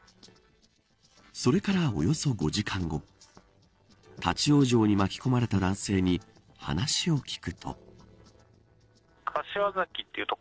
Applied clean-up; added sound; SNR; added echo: neural separator model SepFormer DNS4.